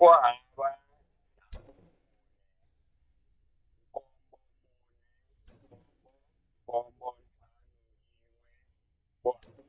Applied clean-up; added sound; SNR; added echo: neural mask model DeepFilterNet 3.